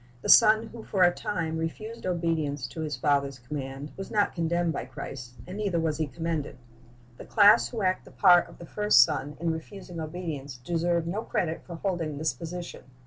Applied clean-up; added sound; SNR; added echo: none; none; none; none.